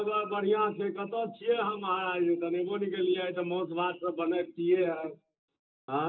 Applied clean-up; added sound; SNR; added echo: none; none; none; reverberation time 0.2 s.